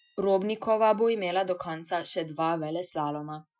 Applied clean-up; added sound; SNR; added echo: classical method Wiener filter.